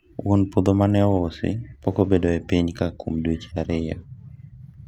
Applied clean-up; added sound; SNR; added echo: none; none; none; none.